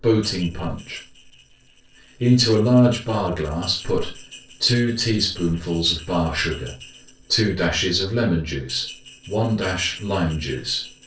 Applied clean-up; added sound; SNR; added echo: neural separator model SepFormer DNS4.